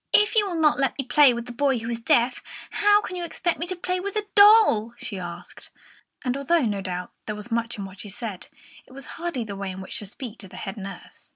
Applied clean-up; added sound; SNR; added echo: none; none; none; none.